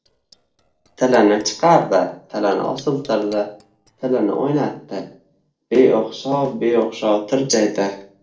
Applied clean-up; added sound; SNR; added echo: neural separator model SepFormer DNS4.